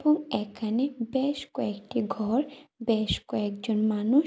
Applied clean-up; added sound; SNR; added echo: none; none; none; none.